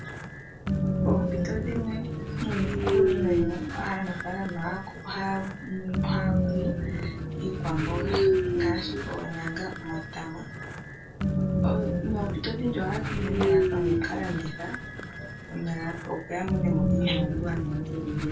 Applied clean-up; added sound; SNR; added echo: none; Train; -5 dB; reverberation time 0.2 s.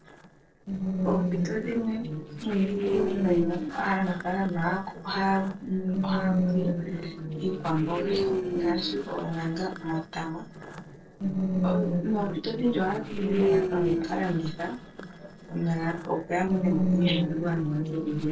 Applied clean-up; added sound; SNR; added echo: neural separator model SepFormer DNS4.